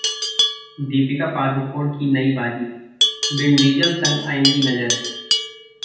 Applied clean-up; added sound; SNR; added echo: none; Livestock, farm animals, working animals; 3 dB; reverberation time 0.8 s.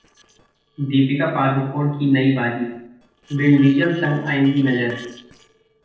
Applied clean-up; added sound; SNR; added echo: neural separator model SepFormer DNS4.